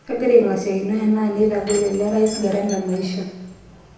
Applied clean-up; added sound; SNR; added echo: none; Door / Chime; 17 dB; reverberation time 0.9 s.